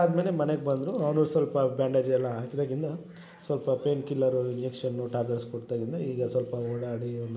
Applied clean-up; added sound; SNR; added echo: none; Coin (dropping); 20 dB; none.